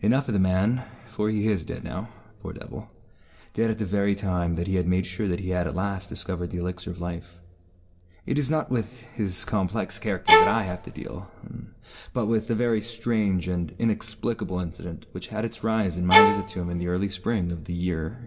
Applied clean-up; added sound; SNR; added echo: none; Bowed string instrument; -5 dB; reverberation time 0.3 s.